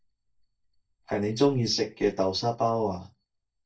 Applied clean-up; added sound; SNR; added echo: neural mask model DeepFilterNet 3.